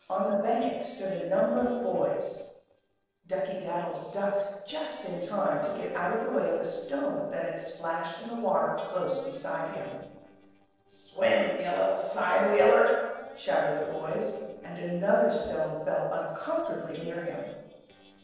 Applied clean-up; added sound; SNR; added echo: neural separator model SepFormer DNS4.